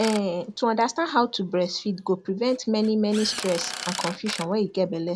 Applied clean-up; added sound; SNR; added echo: none; Drill; 13 dB; none.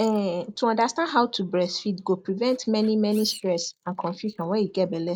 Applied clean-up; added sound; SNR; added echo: neural mask model Resemble Enhance denoiser.